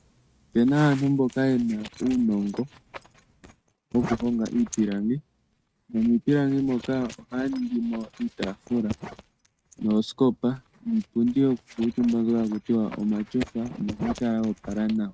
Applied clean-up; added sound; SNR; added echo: neural mask model RNNoise.